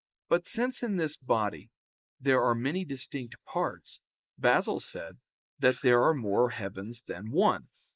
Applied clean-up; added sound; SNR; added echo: neural mask model Resemble Enhance denoiser.